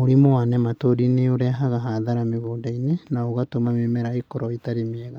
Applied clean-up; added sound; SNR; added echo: none; none; none; none.